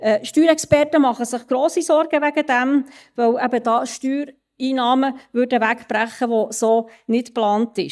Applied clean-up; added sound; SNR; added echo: neural mask model DeepFilterNet 3.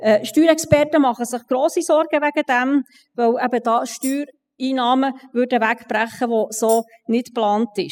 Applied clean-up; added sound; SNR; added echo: classical method spectral subtraction.